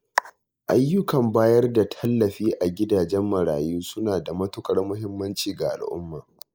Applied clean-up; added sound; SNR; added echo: neural mask model Resemble Enhance denoiser.